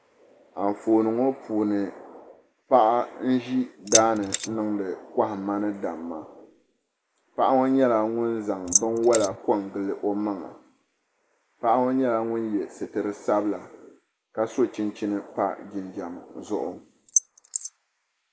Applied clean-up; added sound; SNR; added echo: neural mask model Resemble Enhance denoiser.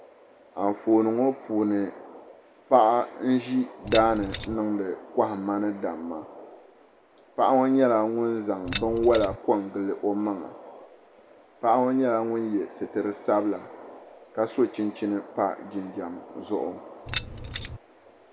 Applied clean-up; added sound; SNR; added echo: none; Keys jangling; -1 dB; none.